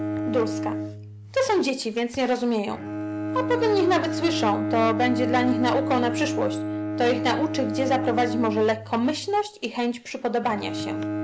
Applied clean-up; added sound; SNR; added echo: none; Bowed string instrument; 4 dB; none.